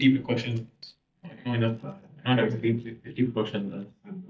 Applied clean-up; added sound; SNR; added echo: neural mask model DeepFilterNet 3.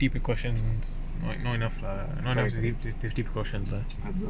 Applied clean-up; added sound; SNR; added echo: none; none; none; none.